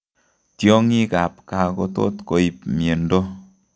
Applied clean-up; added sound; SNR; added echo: none; none; none; none.